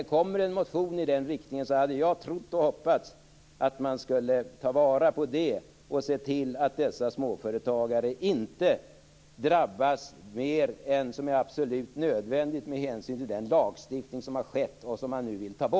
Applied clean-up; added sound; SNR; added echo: none; none; none; none.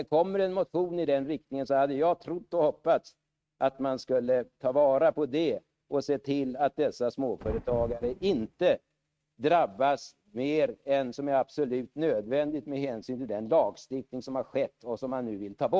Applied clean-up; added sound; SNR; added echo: neural mask model RNNoise.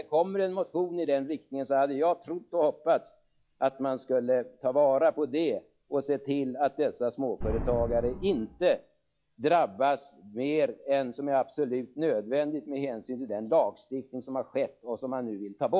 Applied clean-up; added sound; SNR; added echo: classical method log-MMSE.